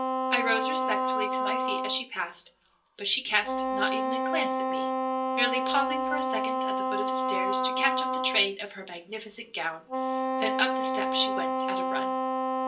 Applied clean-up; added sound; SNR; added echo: none; Wind instrument, woodwind instrument; 0 dB; reverberation time 0.3 s.